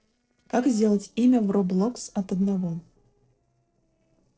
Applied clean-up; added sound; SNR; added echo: neural separator model SepFormer DNS4.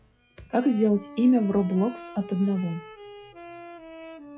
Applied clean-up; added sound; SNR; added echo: classical method log-MMSE.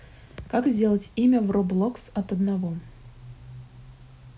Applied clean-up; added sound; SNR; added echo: none; none; none; none.